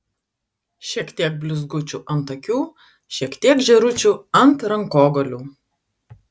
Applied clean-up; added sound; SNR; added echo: none; none; none; none.